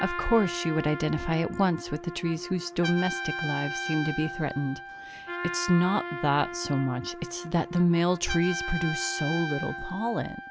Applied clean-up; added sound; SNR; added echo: none; Trumpet + Trumpet; 7 dB; none.